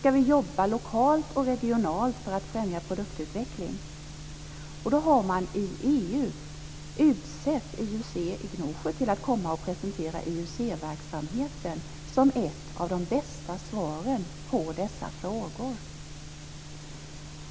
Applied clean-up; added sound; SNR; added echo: none; none; none; none.